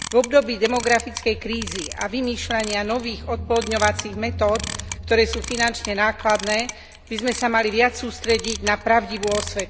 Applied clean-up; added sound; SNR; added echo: none; Engine / Car + Clock; 10 dB; none.